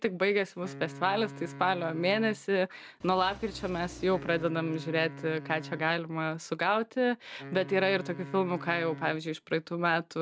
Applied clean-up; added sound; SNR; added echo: none; Engine + Wind instrument, woodwind instrument; 15 dB; none.